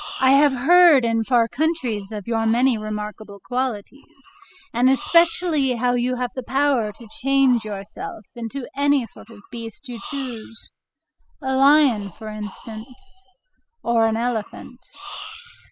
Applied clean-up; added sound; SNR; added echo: classical method spectral subtraction.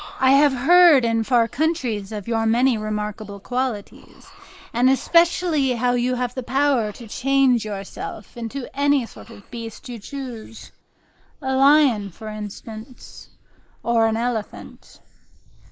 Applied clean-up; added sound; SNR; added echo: neural mask model Resemble Enhance denoiser.